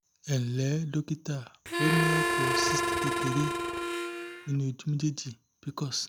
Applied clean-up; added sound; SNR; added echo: none; Harmonica; -2 dB; none.